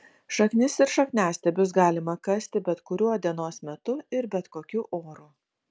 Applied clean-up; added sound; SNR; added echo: none; none; none; none.